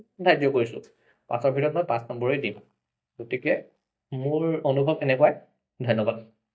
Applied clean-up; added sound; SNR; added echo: neural mask model DeepFilterNet 3.